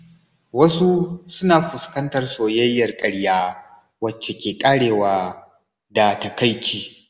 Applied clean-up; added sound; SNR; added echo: none; none; none; none.